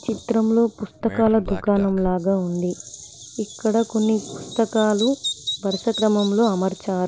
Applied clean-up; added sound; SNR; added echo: none; Bird vocalization, bird call, bird song; 13 dB; none.